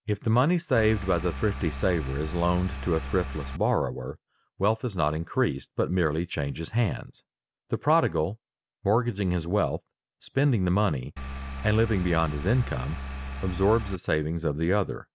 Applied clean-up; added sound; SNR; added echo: none; Engine; 7 dB; none.